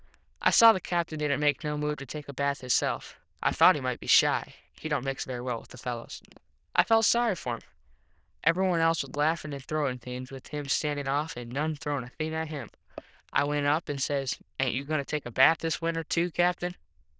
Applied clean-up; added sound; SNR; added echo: neural diffusion model UNIVERSE++.